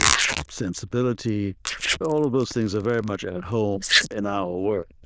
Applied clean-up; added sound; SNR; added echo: neural diffusion model UNIVERSE++.